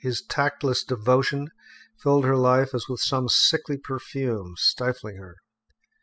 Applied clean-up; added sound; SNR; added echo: classical method spectral subtraction.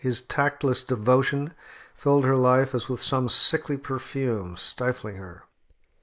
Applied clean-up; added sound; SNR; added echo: neural mask model Resemble Enhance denoiser.